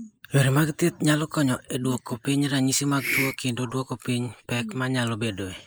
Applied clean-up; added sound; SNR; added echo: neural mask model Resemble Enhance denoiser.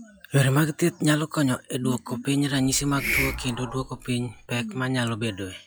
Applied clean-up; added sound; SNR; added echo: classical method log-MMSE.